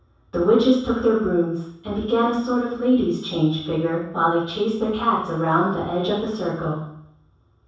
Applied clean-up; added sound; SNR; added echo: none; none; none; reverberation time 0.7 s.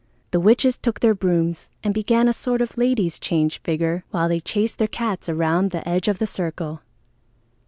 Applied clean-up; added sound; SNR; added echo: none; none; none; none.